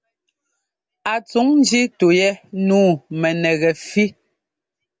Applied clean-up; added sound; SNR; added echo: none; none; none; none.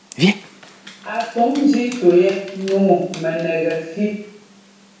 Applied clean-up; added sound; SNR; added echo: none; Dog; 9 dB; reverberation time 0.7 s.